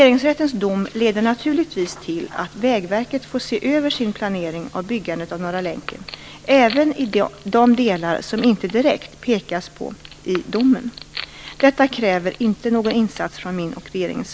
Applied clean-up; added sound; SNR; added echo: none; Wood; 18 dB; none.